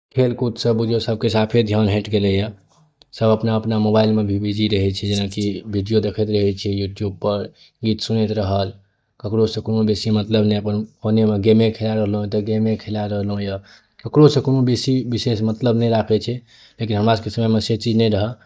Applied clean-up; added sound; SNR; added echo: neural mask model DeepFilterNet 3.